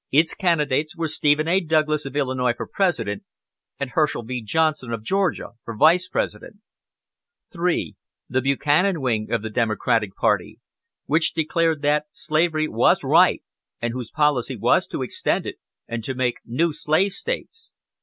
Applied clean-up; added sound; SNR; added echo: none; none; none; none.